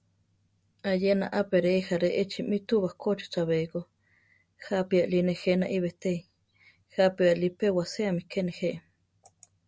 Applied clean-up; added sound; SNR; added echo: none; none; none; none.